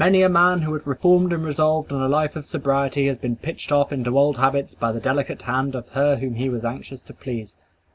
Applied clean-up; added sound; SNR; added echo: none; none; none; none.